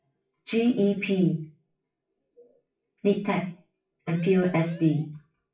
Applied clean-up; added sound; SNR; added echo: classical method WPE with log-MMSE.